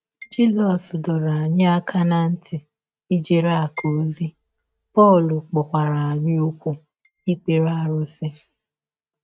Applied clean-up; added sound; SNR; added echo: neural mask model RNNoise.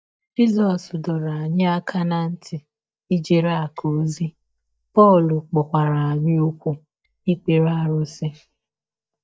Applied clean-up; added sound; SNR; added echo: neural mask model DeepFilterNet 3.